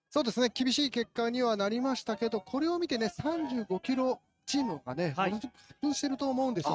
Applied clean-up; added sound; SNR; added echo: neural mask model RNNoise.